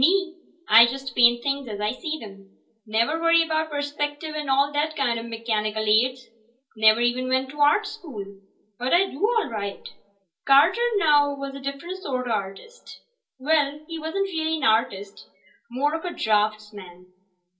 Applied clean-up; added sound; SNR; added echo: none; none; none; reverberation time 0.3 s.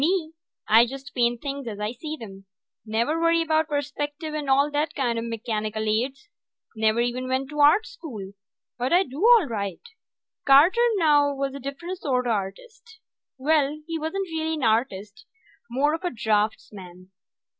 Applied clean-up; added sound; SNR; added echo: none; none; none; none.